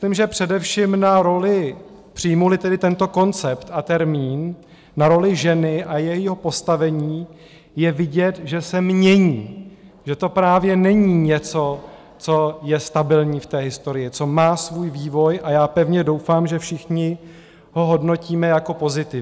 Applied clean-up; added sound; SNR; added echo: none; none; none; none.